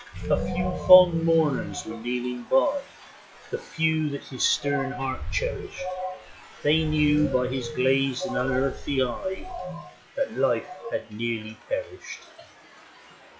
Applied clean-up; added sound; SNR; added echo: classical method log-MMSE.